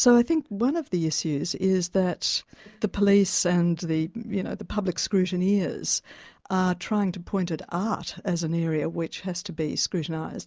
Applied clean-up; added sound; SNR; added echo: none; none; none; none.